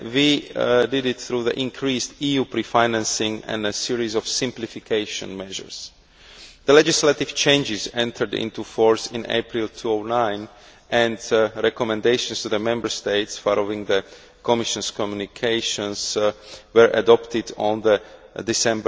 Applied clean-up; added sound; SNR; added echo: none; none; none; none.